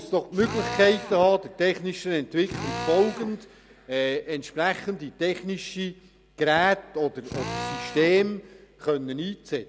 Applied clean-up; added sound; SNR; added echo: none; Drill; 9 dB; none.